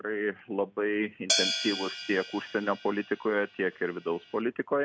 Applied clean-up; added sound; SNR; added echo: none; Hi-hat; 4 dB; none.